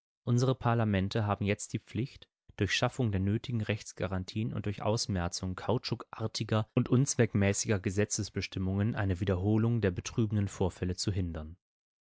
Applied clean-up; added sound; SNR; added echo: none; none; none; none.